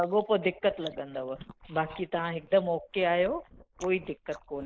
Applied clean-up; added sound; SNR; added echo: neural mask model Resemble Enhance denoiser.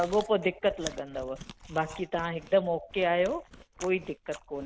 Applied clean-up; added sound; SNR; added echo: none; Chewing, mastication; 17 dB; none.